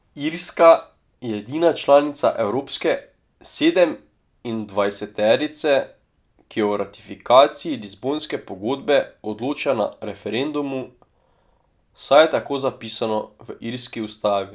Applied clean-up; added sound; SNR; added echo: none; none; none; none.